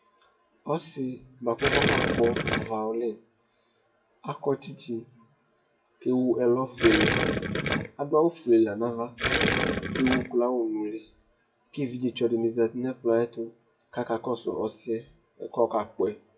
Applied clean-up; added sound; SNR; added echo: classical method WPE with log-MMSE.